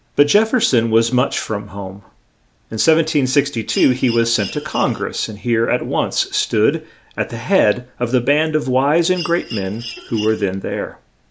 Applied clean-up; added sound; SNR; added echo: none; Mechanisms; 13 dB; none.